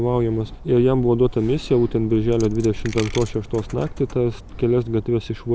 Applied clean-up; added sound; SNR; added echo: none; Coin (dropping); 17 dB; none.